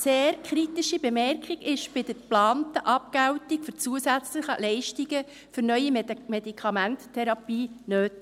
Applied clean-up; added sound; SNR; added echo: none; none; none; none.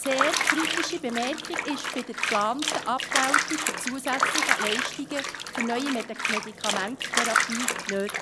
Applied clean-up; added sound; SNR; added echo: none; Bathtub (filling or washing); -2 dB; none.